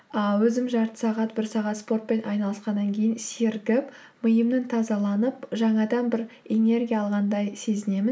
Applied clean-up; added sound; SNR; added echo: none; none; none; none.